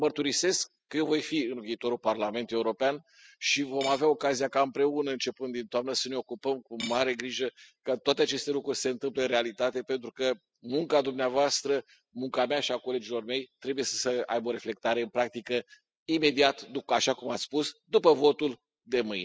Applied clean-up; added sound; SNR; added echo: classical method spectral subtraction.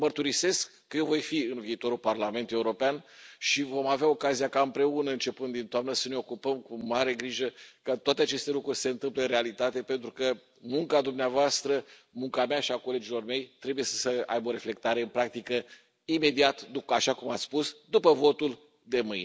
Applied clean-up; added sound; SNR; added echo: none; none; none; none.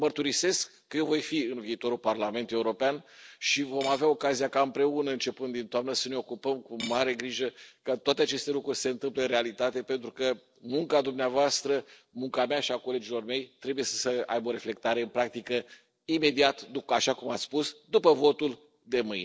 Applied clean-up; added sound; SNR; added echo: neural separator model SepFormer DNS4.